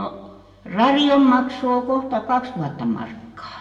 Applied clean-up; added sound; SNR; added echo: none; none; none; reverberation time 1.3 s.